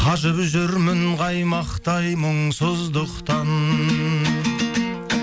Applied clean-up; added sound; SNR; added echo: none; none; none; none.